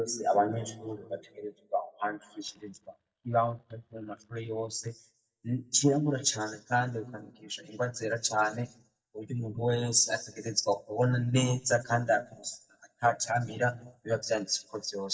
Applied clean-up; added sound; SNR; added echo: neural mask model DeepFilterNet 3.